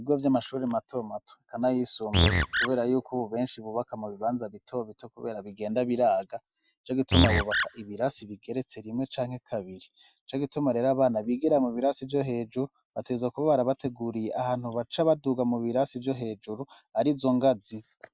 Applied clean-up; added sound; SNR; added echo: none; Animal; -3 dB; none.